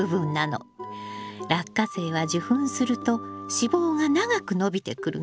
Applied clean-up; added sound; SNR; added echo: none; none; none; none.